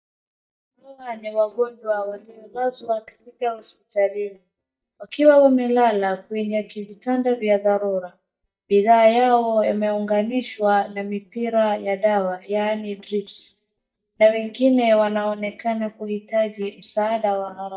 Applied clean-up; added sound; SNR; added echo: neural mask model DeepFilterNet 3.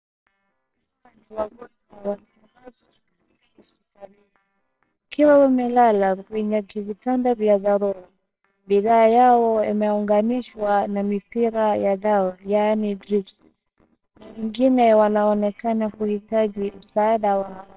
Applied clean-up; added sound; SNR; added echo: neural separator model SepFormer WHAMR!.